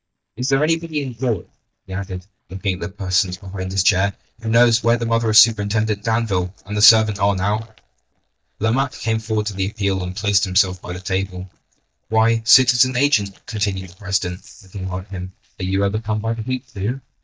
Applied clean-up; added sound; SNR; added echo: neural mask model DeepFilterNet 3.